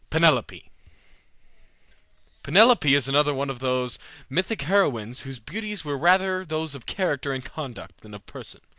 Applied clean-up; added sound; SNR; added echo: none; none; none; none.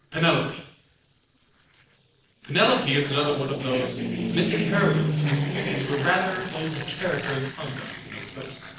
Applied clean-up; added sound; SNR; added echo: neural separator model SepFormer DNS4.